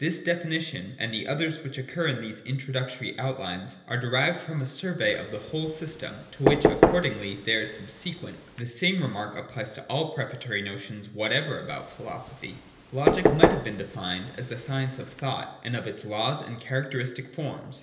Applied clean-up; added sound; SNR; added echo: none; Knock / Wood; -3 dB; reverberation time 1.4 s.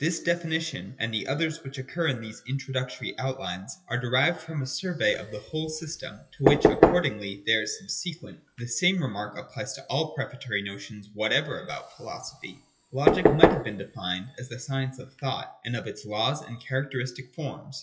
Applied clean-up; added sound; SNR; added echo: classical method WPE with log-MMSE.